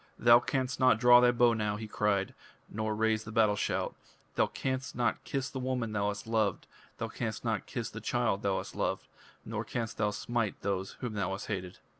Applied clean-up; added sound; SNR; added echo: none; none; none; none.